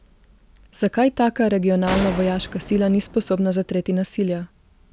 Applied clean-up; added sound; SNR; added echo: none; Gunshot, gunfire; 12 dB; none.